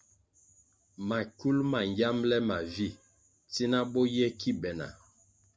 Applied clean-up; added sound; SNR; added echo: none; none; none; none.